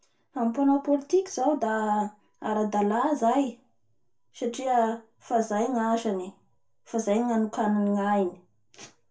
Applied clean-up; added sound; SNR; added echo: none; none; none; reverberation time 0.2 s.